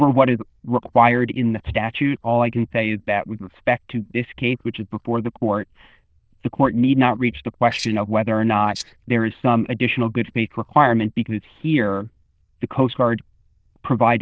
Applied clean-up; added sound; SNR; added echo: neural diffusion model UNIVERSE++.